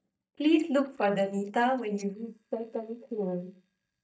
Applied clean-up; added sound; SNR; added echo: neural mask model DeepFilterNet 3.